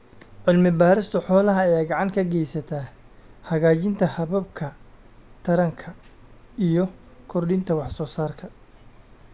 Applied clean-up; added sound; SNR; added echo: none; none; none; none.